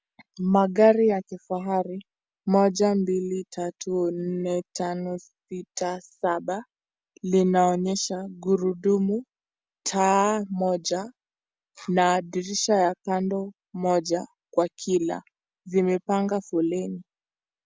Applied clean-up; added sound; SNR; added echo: none; none; none; none.